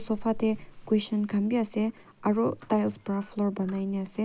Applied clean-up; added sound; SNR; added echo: none; Squeak; 18 dB; none.